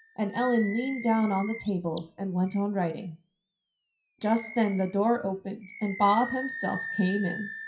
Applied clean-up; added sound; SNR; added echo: classical method WPE with log-MMSE.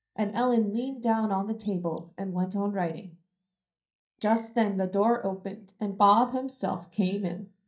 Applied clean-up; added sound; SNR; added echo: neural mask model DeepFilterNet 3.